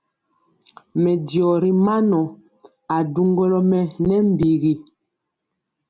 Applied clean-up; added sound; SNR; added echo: none; none; none; none.